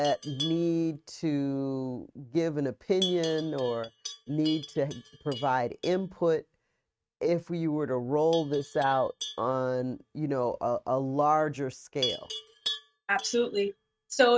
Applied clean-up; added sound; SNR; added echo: neural mask model RNNoise.